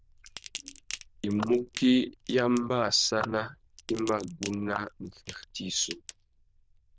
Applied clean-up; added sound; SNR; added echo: neural diffusion model UNIVERSE++.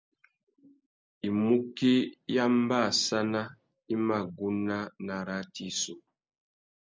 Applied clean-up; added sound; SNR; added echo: none; none; none; none.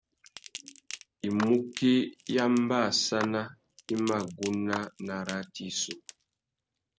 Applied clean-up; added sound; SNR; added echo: none; Crackle / Crushing + Clapping; 15 dB; none.